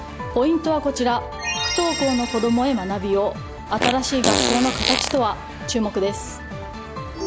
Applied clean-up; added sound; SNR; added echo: none; Fart; 1 dB; none.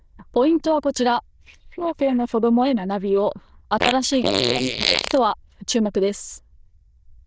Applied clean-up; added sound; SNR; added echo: neural diffusion model UNIVERSE++.